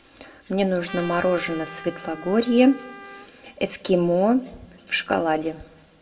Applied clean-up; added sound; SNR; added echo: none; Trumpet; 17 dB; reverberation time 0.3 s.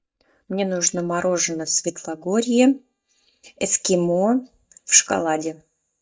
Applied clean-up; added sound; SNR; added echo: neural mask model DeepFilterNet 3.